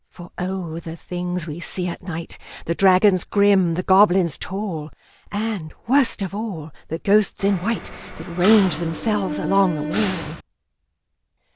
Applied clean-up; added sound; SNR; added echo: none; Mechanisms; 7 dB; none.